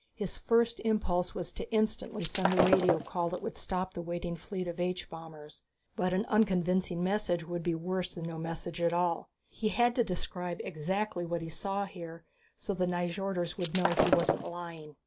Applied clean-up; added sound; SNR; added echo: none; Shatter; -1 dB; none.